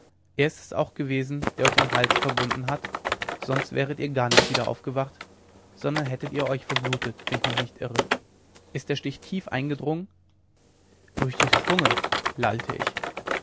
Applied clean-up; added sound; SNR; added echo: none; Typing + Snare drum; -1 dB; none.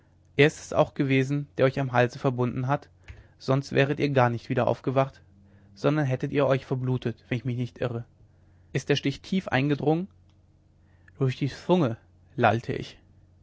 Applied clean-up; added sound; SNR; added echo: none; none; none; none.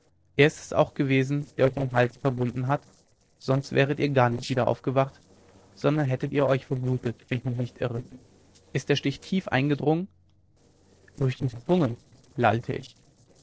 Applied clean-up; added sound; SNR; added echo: neural separator model SepFormer DNS4.